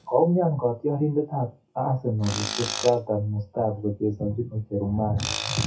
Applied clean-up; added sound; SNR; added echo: classical method WPE with log-MMSE.